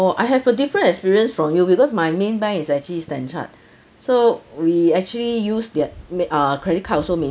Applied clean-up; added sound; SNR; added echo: none; none; none; none.